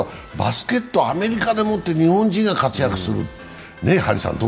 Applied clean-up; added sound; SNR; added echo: none; none; none; none.